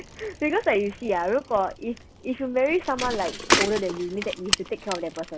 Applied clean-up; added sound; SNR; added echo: none; Bicycle; 5 dB; none.